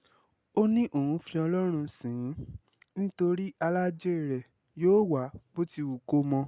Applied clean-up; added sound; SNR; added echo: none; none; none; none.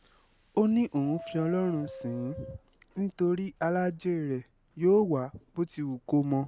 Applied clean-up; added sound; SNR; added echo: none; Subway, metro, underground; 19 dB; none.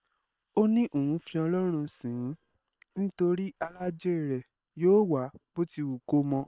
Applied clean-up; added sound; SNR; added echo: neural separator model SepFormer WHAM!.